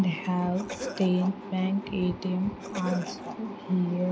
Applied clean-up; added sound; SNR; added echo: none; Cough; 11 dB; none.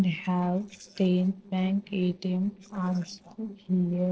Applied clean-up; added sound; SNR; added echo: neural separator model SepFormer DNS4.